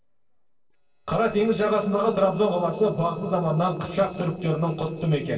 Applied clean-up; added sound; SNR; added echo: neural separator model SepFormer DNS4.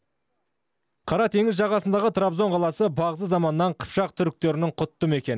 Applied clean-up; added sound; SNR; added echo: none; none; none; none.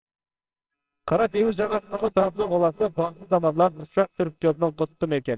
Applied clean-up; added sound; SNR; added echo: neural separator model SepFormer WHAMR!.